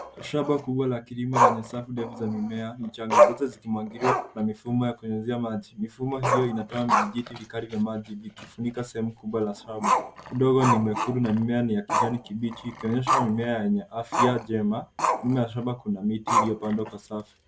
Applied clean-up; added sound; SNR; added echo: none; Growling; 1 dB; none.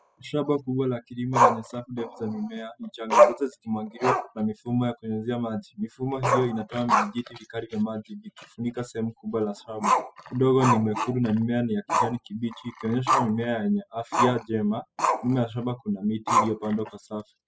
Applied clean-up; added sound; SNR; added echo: classical method spectral subtraction.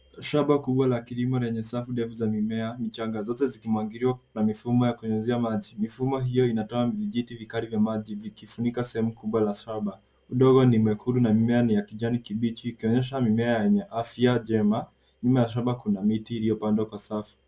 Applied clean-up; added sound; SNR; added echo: none; none; none; none.